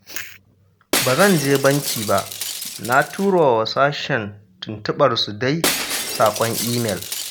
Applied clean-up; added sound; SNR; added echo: none; Shatter; 7 dB; none.